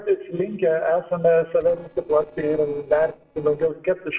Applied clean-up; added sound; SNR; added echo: neural separator model SepFormer DNS4.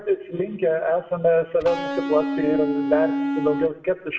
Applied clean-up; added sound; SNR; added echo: none; Electric guitar; 2 dB; reverberation time 0.5 s.